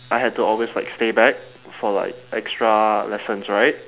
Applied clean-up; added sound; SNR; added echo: none; none; none; none.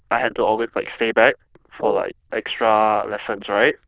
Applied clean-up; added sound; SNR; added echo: neural diffusion model UNIVERSE++.